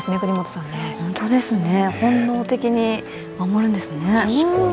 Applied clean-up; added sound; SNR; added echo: none; none; none; none.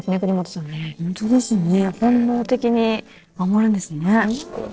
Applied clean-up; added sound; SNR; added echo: neural separator model SepFormer DNS4.